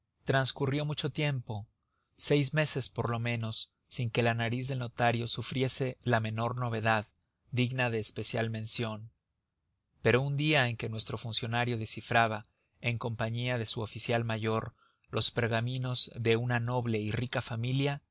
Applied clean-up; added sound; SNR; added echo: none; none; none; none.